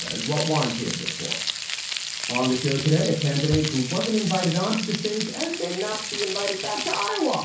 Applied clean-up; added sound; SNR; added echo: none; Frying (food); 5 dB; reverberation time 0.6 s.